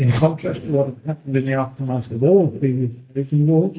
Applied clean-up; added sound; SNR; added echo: neural mask model DeepFilterNet 3.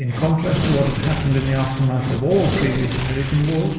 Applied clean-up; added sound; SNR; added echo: none; Tearing; 7 dB; reverberation time 1.6 s.